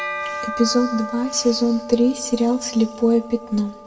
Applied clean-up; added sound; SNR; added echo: none; Bell; 11 dB; reverberation time 1.1 s.